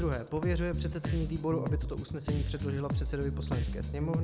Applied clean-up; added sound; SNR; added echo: none; Bass guitar; -1 dB; none.